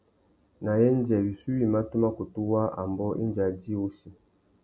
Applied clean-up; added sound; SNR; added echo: none; none; none; none.